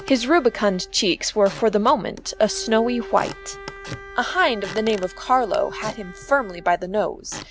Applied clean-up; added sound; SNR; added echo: none; Squeak / Wood + Bowed string instrument; 16 dB; none.